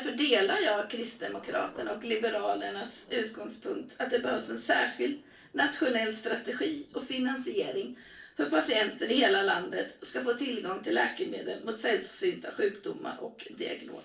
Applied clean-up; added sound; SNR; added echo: neural separator model SepFormer DNS4.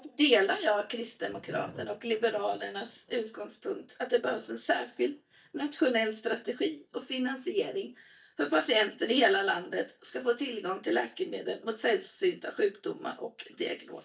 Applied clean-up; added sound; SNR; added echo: neural mask model DeepFilterNet 3.